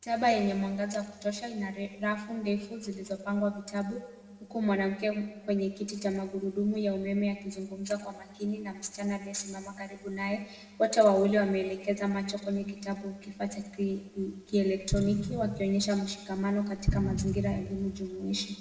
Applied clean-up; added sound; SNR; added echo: none; Explosion; 4 dB; reverberation time 1.2 s.